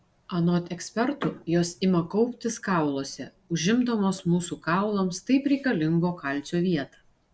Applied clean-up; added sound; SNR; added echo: none; none; none; none.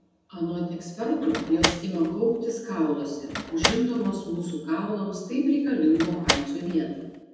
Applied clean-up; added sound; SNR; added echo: none; Slam; 5 dB; reverberation time 1.1 s.